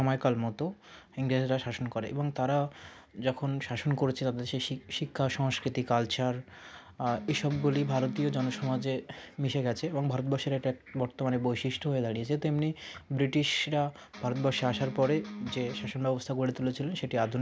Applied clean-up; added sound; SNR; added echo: none; Electric guitar; 10 dB; none.